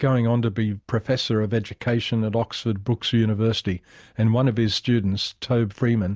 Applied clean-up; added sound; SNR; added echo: none; none; none; none.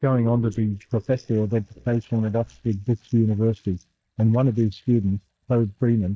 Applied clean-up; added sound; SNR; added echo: neural mask model DeepFilterNet 3.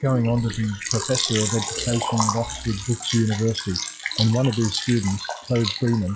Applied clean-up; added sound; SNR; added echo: classical method log-MMSE.